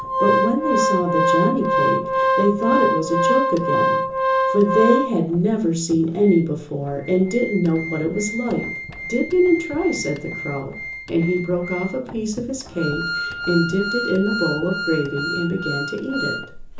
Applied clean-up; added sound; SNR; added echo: none; Organ; 2 dB; reverberation time 0.8 s.